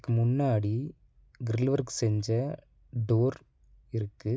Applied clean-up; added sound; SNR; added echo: none; none; none; none.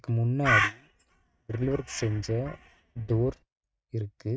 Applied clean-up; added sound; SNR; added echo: neural mask model RNNoise.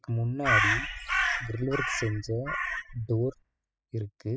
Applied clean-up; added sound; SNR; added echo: classical method spectral subtraction.